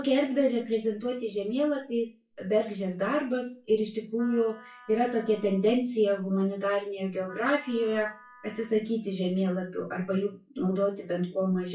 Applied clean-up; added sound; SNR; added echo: classical method WPE with log-MMSE.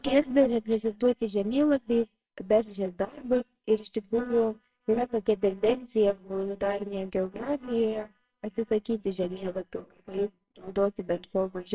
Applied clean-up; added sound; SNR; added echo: neural separator model SepFormer WHAMR!.